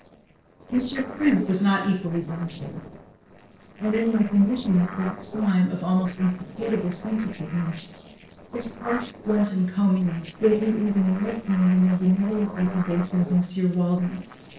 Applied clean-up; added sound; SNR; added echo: neural separator model SepFormer DNS4.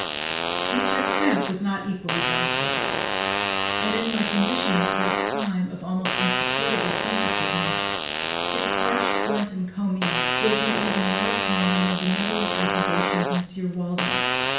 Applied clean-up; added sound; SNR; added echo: none; Fart; -3 dB; reverberation time 0.5 s.